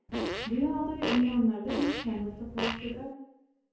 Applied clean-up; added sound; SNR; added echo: none; Fart; 5 dB; reverberation time 0.9 s.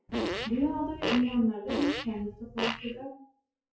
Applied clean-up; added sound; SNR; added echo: classical method WPE with log-MMSE.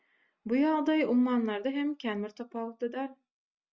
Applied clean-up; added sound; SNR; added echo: none; none; none; none.